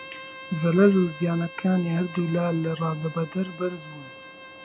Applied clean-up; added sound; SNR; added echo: none; Bowed string instrument; 17 dB; none.